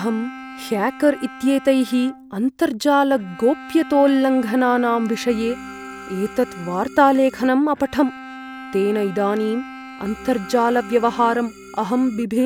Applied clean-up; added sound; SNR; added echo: none; Organ + Bowed string instrument; 16 dB; none.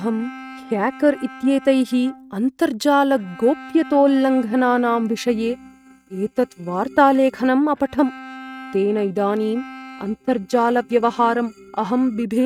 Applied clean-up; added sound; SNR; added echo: neural mask model RNNoise.